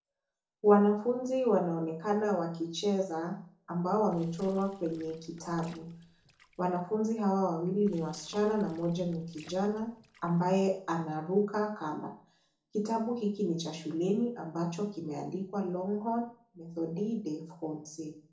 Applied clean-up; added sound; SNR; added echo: neural separator model SepFormer DNS4.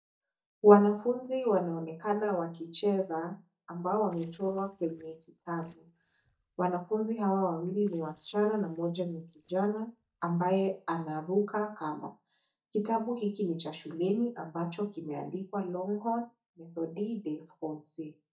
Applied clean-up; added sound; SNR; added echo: neural mask model DeepFilterNet 3.